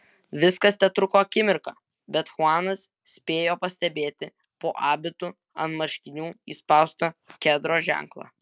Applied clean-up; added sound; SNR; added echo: none; none; none; none.